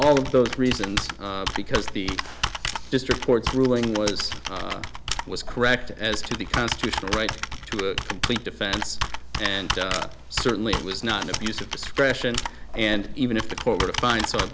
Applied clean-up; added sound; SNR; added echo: none; Computer keyboard; 4 dB; none.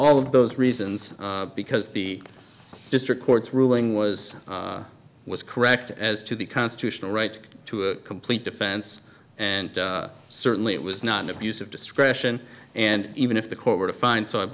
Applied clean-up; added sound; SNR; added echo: none; none; none; none.